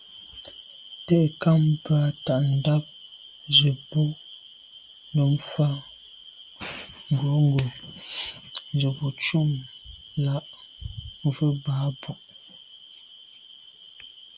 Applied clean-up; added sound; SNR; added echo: none; none; none; none.